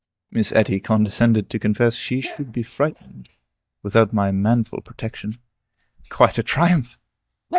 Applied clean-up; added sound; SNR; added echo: neural mask model DeepFilterNet 3.